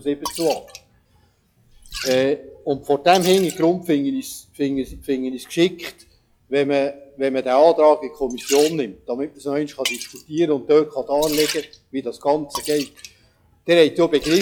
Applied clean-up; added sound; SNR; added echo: classical method log-MMSE.